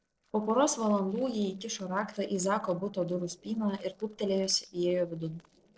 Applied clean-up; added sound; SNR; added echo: neural separator model SepFormer DNS4.